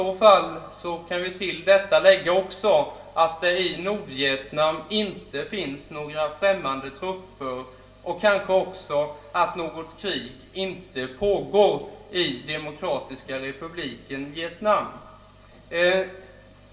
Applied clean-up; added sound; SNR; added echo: none; none; none; reverberation time 0.7 s.